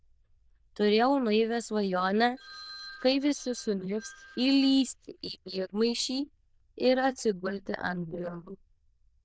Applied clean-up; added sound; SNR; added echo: neural diffusion model UNIVERSE++.